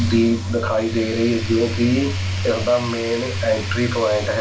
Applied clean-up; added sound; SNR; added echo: none; Tools; 14 dB; reverberation time 0.2 s.